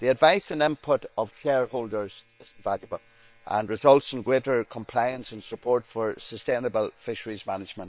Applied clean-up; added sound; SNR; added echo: neural separator model SepFormer WHAM!.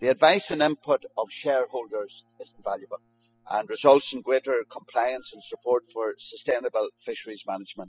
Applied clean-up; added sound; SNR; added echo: classical method spectral subtraction.